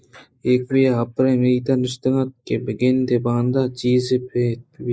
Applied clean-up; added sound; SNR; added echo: neural mask model Resemble Enhance denoiser.